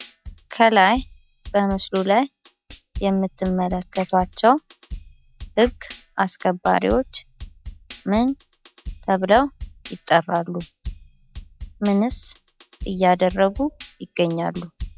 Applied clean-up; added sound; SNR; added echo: classical method log-MMSE.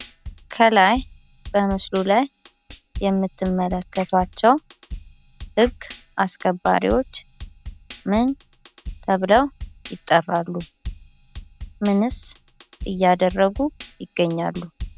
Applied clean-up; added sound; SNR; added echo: none; Drum kit; 16 dB; none.